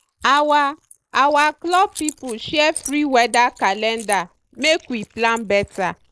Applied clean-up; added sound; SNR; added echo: neural mask model Resemble Enhance denoiser.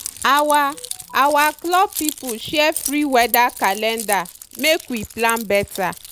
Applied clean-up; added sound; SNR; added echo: none; Keys jangling; 12 dB; none.